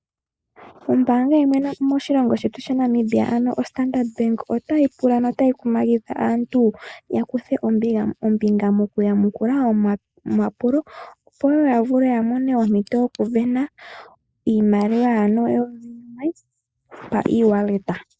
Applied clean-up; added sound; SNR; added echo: neural mask model Resemble Enhance denoiser.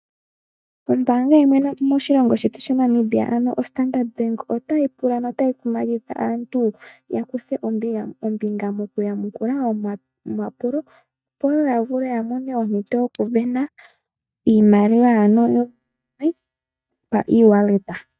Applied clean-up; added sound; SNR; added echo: neural mask model DeepFilterNet 3.